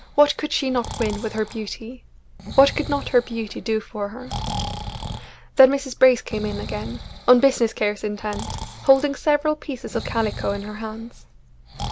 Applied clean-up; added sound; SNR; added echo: none; Breathing; 12 dB; none.